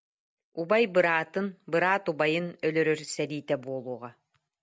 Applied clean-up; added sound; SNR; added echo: none; none; none; none.